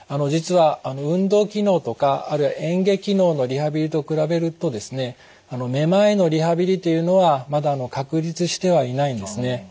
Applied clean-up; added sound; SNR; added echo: none; none; none; none.